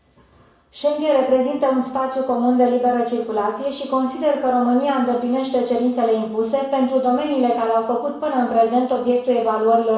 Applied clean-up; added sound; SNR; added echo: none; none; none; reverberation time 0.7 s.